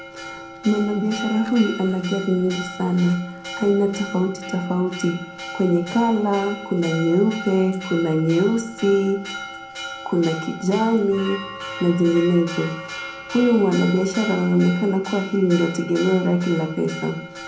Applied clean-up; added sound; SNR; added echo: none; Church bell; 12 dB; reverberation time 0.5 s.